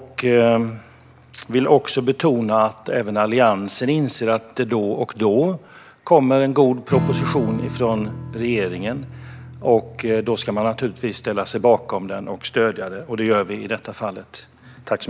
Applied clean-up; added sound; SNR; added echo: none; Strum; 14 dB; none.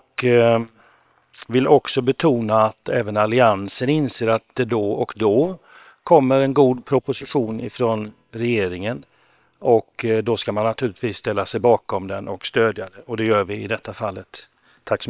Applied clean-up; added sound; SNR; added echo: neural separator model SepFormer WHAM!.